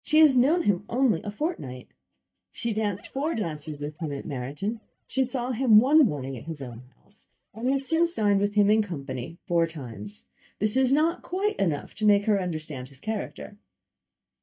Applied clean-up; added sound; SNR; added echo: neural mask model DeepFilterNet 3.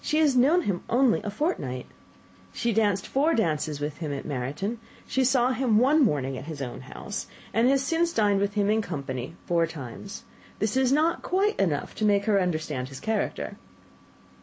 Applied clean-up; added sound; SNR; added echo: none; none; none; none.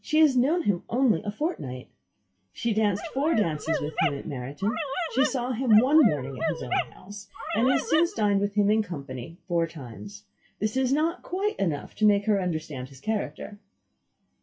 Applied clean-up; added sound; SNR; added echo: classical method WPE with log-MMSE.